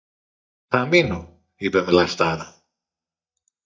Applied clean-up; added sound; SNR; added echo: neural mask model DeepFilterNet 3.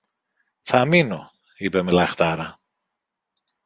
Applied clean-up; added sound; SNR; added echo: none; none; none; none.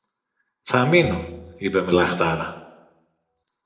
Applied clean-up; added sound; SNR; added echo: neural separator model SepFormer DNS4.